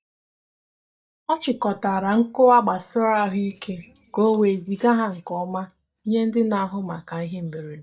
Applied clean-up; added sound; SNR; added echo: neural mask model DeepFilterNet 3.